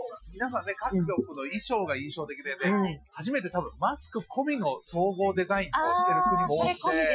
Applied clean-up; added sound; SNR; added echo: classical method Wiener filter.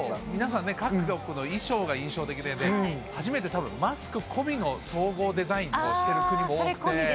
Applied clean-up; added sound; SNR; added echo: none; none; none; none.